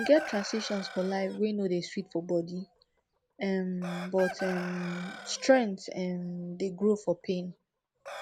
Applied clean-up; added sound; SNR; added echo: none; Chicken, rooster; 14 dB; none.